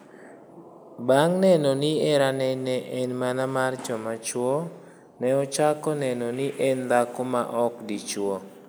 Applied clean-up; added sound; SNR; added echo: none; none; none; none.